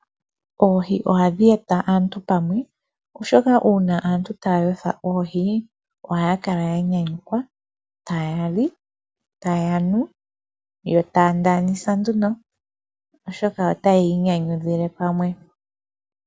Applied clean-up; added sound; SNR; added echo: none; none; none; none.